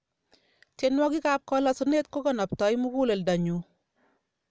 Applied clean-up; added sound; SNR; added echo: none; none; none; none.